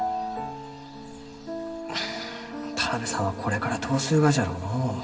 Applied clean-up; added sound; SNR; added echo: none; Bowed string instrument; 17 dB; reverberation time 2.1 s.